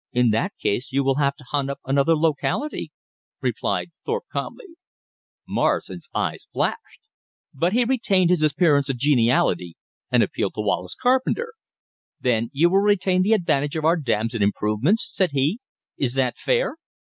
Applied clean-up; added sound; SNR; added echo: none; none; none; none.